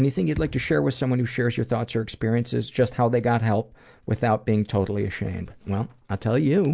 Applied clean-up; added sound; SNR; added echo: none; Thump, thud; 14 dB; none.